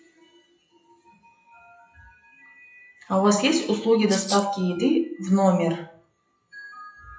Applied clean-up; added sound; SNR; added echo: classical method WPE with log-MMSE.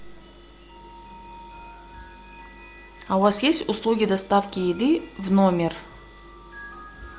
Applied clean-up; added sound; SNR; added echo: none; none; none; none.